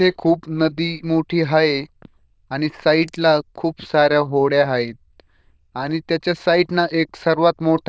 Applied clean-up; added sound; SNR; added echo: neural diffusion model UNIVERSE++.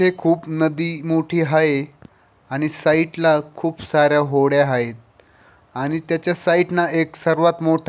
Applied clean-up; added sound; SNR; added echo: none; none; none; none.